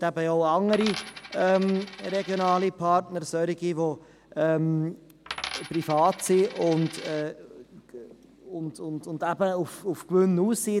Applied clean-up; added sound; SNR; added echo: none; Coin (dropping); 13 dB; none.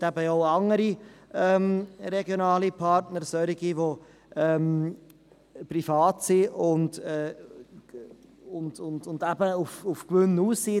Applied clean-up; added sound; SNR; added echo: none; none; none; none.